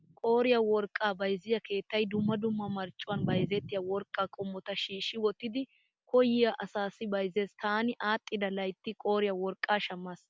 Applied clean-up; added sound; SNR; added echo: none; none; none; none.